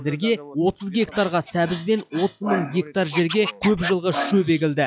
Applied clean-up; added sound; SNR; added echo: classical method log-MMSE.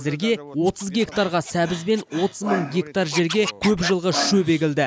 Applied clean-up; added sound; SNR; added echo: none; Scratching (performance technique); 11 dB; none.